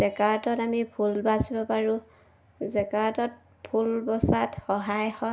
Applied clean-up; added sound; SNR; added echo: none; none; none; none.